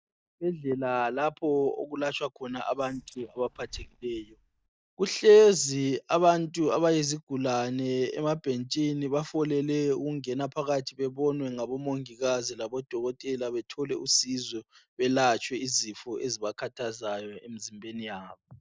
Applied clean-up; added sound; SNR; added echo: neural mask model DeepFilterNet 3.